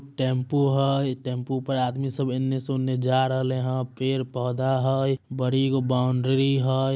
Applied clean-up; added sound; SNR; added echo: none; none; none; none.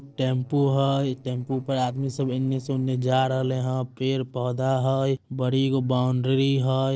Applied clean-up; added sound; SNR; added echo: neural separator model SepFormer DNS4.